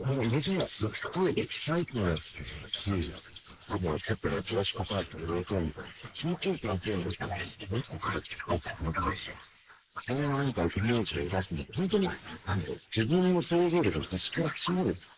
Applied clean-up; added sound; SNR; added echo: neural mask model Resemble Enhance denoiser.